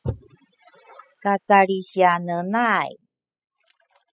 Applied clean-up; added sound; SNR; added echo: classical method spectral subtraction.